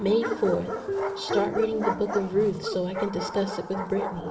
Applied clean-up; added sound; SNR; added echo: none; Bark; 6 dB; reverberation time 0.9 s.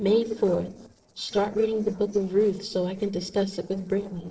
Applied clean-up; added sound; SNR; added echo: neural separator model SepFormer DNS4.